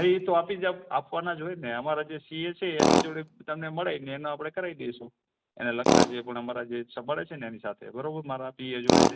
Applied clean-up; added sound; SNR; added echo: none; Tools; -1 dB; none.